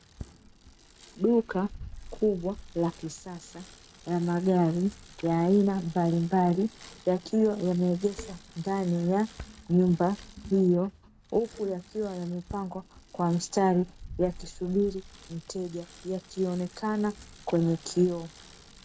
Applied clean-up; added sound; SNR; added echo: none; Bicycle; 19 dB; none.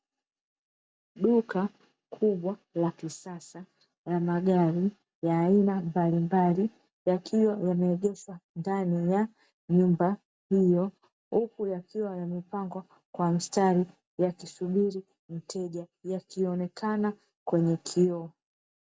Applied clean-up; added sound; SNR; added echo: none; none; none; none.